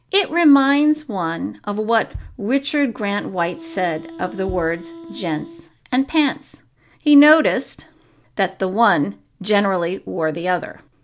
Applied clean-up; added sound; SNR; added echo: none; Wind instrument, woodwind instrument + Bass drum; 17 dB; none.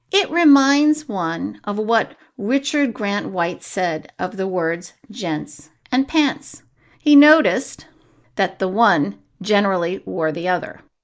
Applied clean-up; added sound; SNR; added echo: neural mask model Resemble Enhance denoiser.